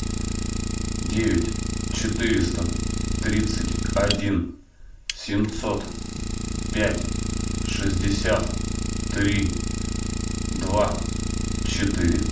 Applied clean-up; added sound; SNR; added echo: none; Idling; -1 dB; reverberation time 0.4 s.